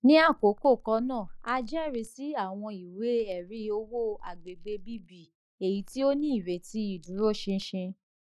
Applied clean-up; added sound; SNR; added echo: neural mask model Resemble Enhance denoiser.